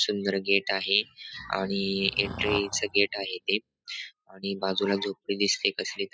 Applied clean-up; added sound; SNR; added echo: classical method spectral subtraction.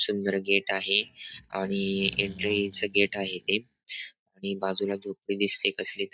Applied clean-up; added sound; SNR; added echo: neural mask model DeepFilterNet 3.